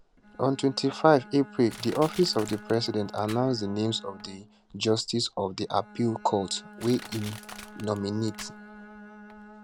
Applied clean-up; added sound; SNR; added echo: none; Crushing + Bowed string instrument; 17 dB; none.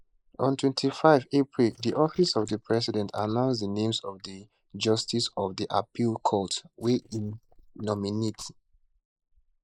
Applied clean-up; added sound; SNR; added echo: neural mask model Resemble Enhance denoiser.